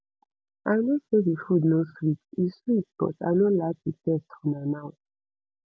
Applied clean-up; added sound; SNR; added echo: none; none; none; none.